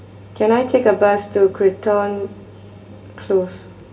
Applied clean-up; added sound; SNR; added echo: none; none; none; reverberation time 1.7 s.